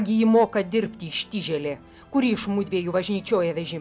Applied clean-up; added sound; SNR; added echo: none; none; none; none.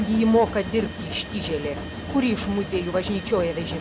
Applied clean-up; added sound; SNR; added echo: none; Mechanisms; 8 dB; none.